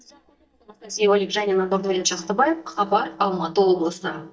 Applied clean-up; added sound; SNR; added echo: neural mask model DeepFilterNet 3.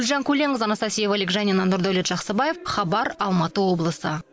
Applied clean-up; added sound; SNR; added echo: none; none; none; none.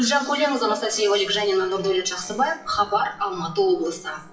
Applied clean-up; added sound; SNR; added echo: classical method WPE with log-MMSE.